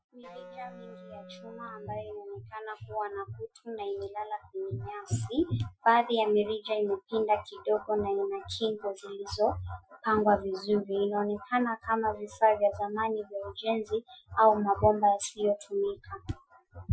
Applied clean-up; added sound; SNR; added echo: classical method Wiener filter.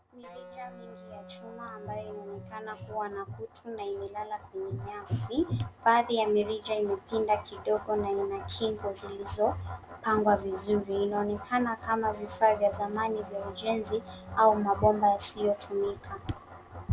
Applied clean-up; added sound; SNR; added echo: none; Wind instrument, woodwind instrument; 19 dB; none.